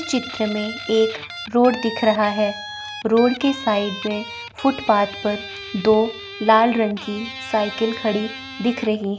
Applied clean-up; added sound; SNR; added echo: none; Guitar; 13 dB; none.